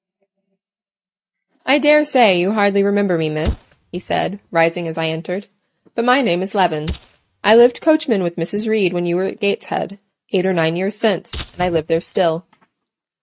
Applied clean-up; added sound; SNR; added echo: neural mask model RNNoise.